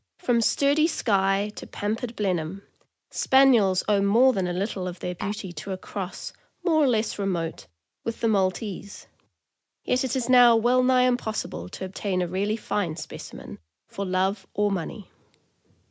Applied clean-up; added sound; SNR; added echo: none; Tap; 12 dB; none.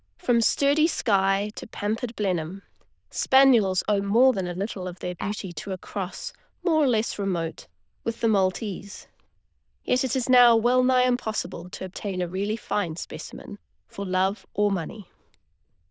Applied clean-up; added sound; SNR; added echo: neural diffusion model UNIVERSE++.